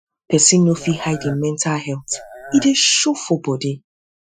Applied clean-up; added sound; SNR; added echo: classical method Wiener filter.